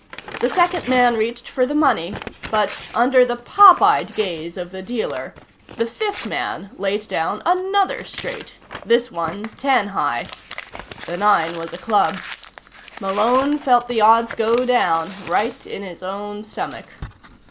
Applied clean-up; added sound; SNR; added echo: none; Crumpling, crinkling / Tearing; 17 dB; none.